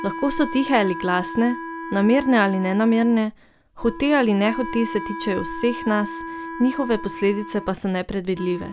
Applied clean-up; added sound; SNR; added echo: none; Wind instrument, woodwind instrument; 12 dB; none.